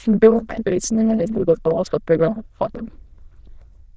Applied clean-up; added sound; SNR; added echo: neural diffusion model UNIVERSE++.